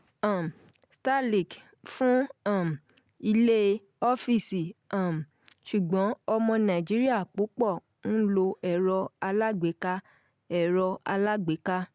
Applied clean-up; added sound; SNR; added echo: none; none; none; none.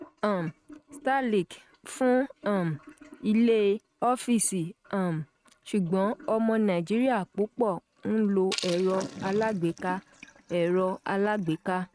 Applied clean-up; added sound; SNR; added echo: neural mask model RNNoise.